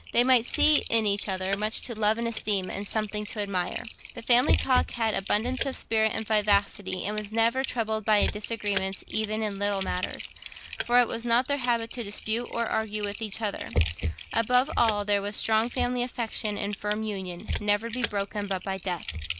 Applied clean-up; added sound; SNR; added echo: none; Typing; 7 dB; none.